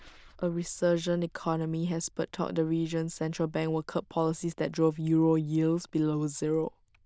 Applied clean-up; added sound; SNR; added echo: neural diffusion model UNIVERSE++.